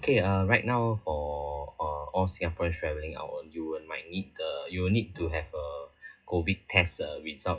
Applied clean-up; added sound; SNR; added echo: classical method WPE with log-MMSE.